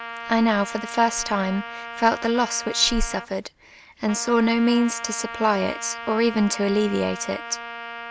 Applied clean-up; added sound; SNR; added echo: none; Trumpet; 12 dB; none.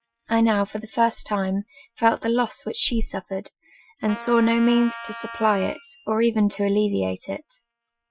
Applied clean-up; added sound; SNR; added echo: classical method Wiener filter.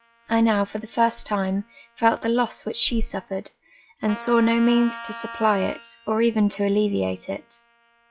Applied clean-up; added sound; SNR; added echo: classical method log-MMSE.